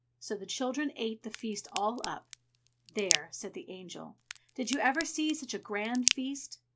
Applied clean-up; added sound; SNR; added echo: none; Crack; 2 dB; none.